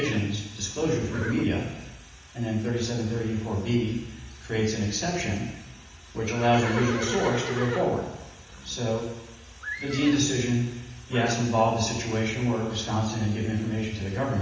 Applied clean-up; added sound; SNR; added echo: none; Livestock, farm animals, working animals; 13 dB; reverberation time 1.1 s.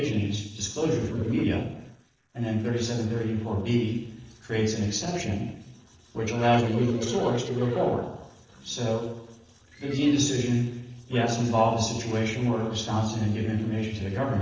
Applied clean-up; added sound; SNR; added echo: neural separator model SepFormer DNS4.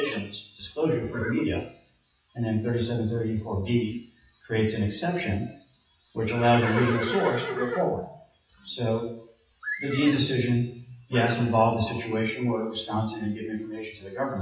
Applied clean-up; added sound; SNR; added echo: classical method WPE with log-MMSE.